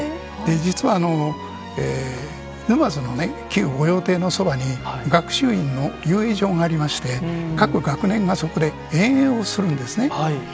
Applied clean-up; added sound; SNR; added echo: none; none; none; none.